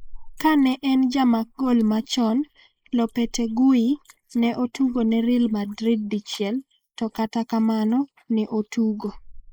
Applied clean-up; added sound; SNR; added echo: neural mask model Resemble Enhance denoiser.